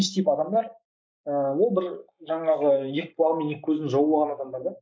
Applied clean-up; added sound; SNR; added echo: neural mask model Resemble Enhance denoiser.